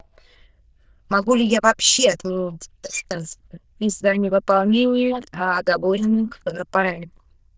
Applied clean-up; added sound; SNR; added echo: neural diffusion model UNIVERSE++.